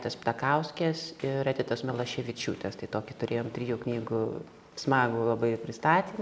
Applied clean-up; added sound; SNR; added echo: none; none; none; none.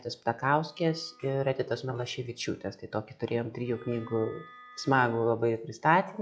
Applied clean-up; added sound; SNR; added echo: classical method log-MMSE.